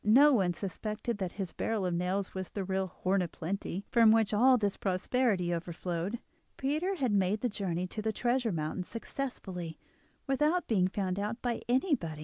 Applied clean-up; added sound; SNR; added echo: none; none; none; none.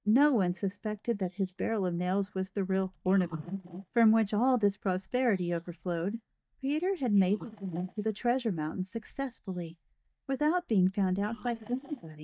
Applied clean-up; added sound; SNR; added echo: neural mask model DeepFilterNet 3.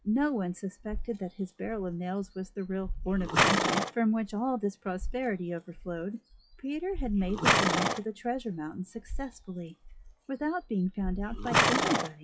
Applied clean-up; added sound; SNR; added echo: classical method WPE with log-MMSE.